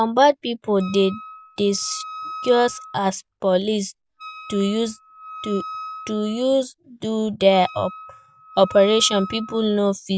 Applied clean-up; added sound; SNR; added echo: none; Wind instrument, woodwind instrument; 16 dB; none.